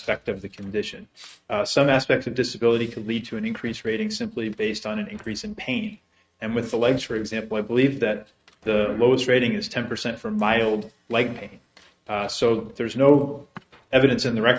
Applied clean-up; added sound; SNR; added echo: neural mask model RNNoise.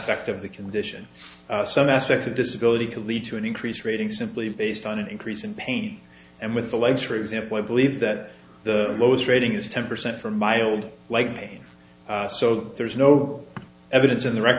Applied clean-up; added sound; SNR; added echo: none; none; none; none.